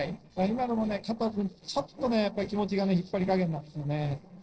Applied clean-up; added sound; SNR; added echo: neural separator model SepFormer DNS4.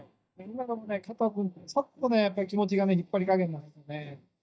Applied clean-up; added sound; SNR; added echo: neural mask model DeepFilterNet 3.